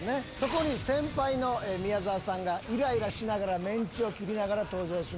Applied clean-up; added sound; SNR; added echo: none; Thunder / Rain; 14 dB; none.